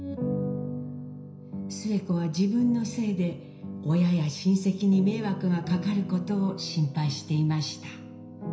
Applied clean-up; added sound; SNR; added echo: none; none; none; reverberation time 0.5 s.